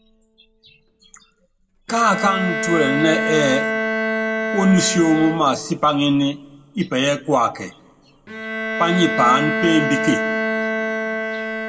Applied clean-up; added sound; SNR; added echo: none; Bowed string instrument; 4 dB; reverberation time 0.8 s.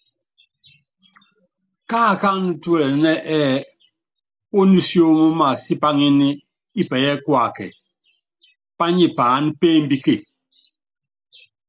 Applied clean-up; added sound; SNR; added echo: none; none; none; none.